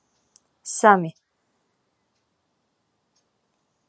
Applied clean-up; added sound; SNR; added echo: none; none; none; none.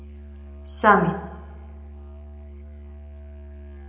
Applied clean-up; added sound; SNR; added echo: none; Musical instrument; 13 dB; reverberation time 0.8 s.